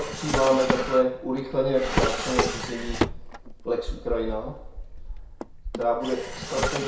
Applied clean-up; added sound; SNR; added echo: none; Drawer open or close; 3 dB; reverberation time 0.6 s.